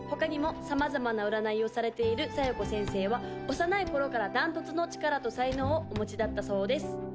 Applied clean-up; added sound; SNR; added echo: none; Drawer open or close; 16 dB; none.